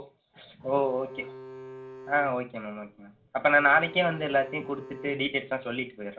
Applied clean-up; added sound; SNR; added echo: none; Bowed string instrument; 16 dB; reverberation time 0.3 s.